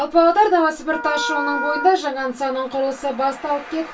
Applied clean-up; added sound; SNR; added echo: none; Wind instrument, woodwind instrument; 8 dB; reverberation time 0.2 s.